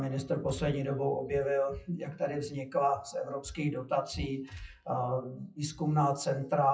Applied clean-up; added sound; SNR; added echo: classical method WPE with log-MMSE.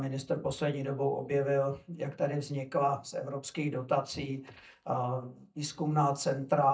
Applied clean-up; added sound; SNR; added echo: neural mask model DeepFilterNet 3.